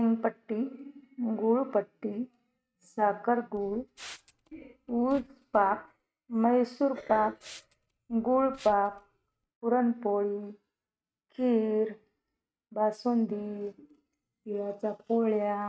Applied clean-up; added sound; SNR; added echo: neural mask model RNNoise.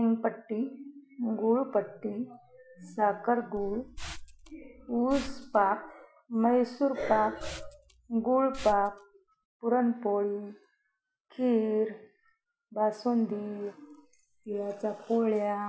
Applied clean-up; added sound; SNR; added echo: classical method Wiener filter.